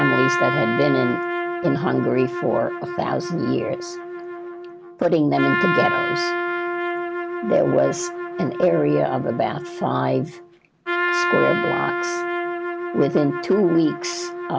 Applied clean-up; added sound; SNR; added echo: none; Trumpet; 3 dB; none.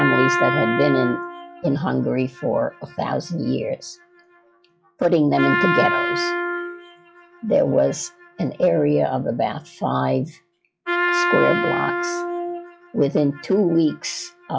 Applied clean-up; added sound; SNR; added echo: classical method log-MMSE.